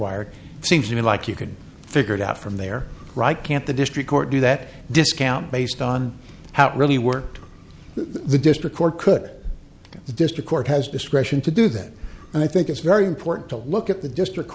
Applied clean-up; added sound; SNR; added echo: none; Burping, eructation; 19 dB; none.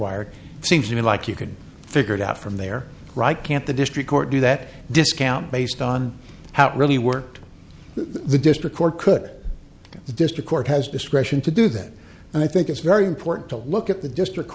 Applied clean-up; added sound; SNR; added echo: none; none; none; none.